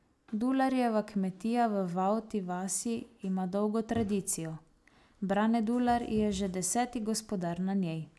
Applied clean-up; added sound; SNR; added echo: none; none; none; none.